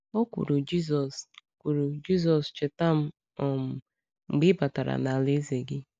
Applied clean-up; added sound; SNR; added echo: none; none; none; none.